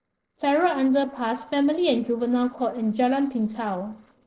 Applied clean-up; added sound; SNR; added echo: neural separator model SepFormer DNS4.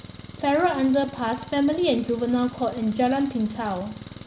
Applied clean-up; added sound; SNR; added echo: none; Engine; 17 dB; none.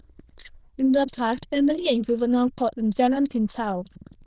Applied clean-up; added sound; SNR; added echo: neural diffusion model UNIVERSE++.